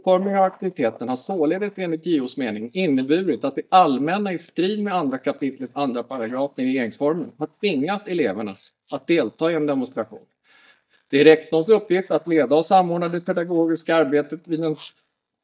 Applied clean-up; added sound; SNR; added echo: neural mask model DeepFilterNet 3.